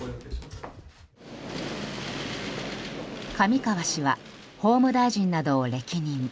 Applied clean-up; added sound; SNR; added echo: none; none; none; none.